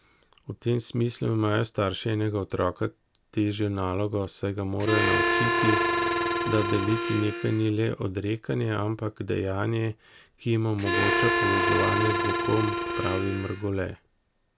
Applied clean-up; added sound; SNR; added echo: none; Harmonica; -1 dB; none.